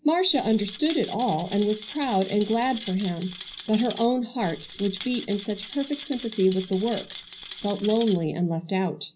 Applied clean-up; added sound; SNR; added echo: none; Rattle; 15 dB; reverberation time 0.4 s.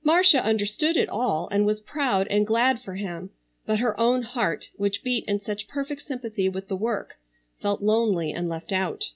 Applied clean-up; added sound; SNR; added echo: none; none; none; none.